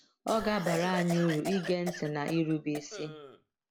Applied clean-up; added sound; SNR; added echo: none; Cough; 9 dB; none.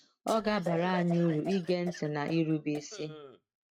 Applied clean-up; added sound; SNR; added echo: neural mask model RNNoise.